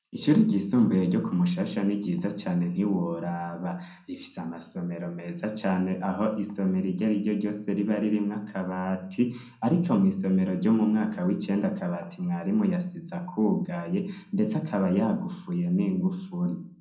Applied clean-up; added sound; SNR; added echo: none; none; none; reverberation time 0.6 s.